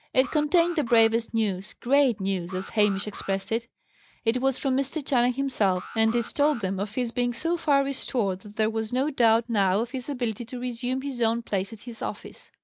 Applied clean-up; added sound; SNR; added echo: neural mask model RNNoise.